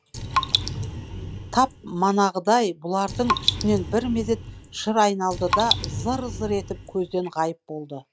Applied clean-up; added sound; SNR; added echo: none; Raindrop; 4 dB; none.